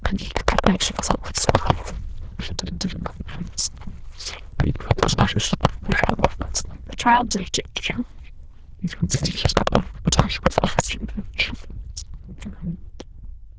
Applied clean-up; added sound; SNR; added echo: neural diffusion model UNIVERSE++.